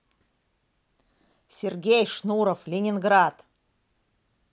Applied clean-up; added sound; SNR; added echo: none; none; none; none.